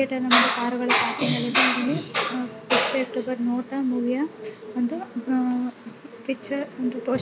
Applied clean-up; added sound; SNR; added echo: none; none; none; none.